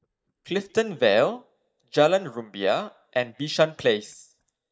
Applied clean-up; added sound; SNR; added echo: neural mask model DeepFilterNet 3.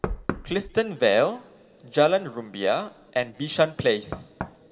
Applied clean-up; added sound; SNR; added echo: none; Knock; 13 dB; reverberation time 2.5 s.